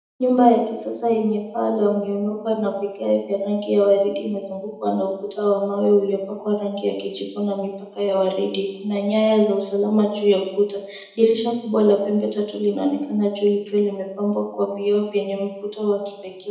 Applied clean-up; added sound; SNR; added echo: none; none; none; reverberation time 0.8 s.